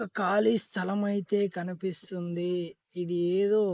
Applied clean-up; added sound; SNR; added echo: neural mask model Resemble Enhance denoiser.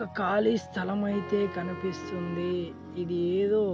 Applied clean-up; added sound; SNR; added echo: none; Wind instrument, woodwind instrument + Piano; 14 dB; none.